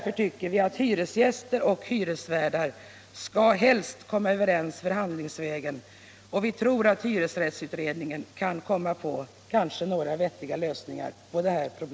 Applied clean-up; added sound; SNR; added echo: none; none; none; none.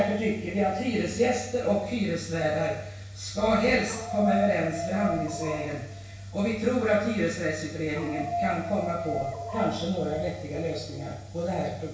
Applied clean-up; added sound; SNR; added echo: none; Dog; 8 dB; reverberation time 0.6 s.